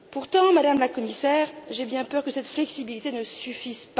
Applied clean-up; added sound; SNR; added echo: none; none; none; none.